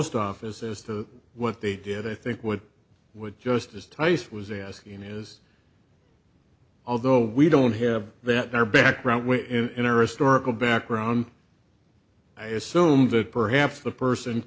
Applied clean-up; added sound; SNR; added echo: none; none; none; none.